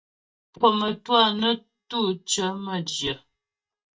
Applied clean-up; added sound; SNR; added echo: neural mask model DeepFilterNet 3.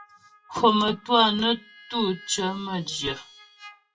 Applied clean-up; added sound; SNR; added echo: classical method WPE with log-MMSE.